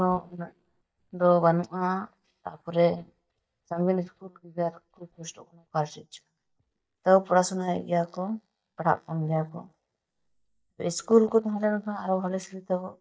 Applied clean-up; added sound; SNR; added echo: neural mask model DeepFilterNet 3.